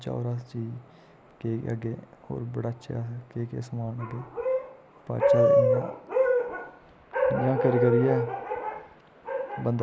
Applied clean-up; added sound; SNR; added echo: none; none; none; none.